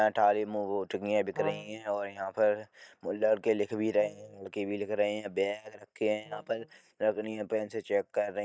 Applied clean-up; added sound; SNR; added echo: neural mask model DeepFilterNet 3.